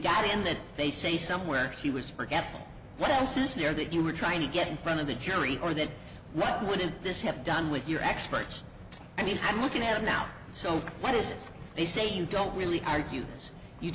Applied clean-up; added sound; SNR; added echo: none; none; none; none.